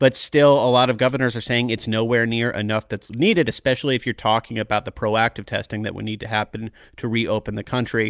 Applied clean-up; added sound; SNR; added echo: neural mask model Resemble Enhance denoiser.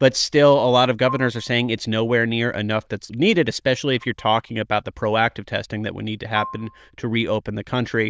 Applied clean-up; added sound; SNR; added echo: neural diffusion model UNIVERSE++.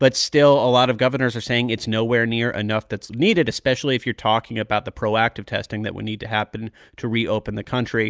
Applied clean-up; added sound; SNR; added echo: none; none; none; none.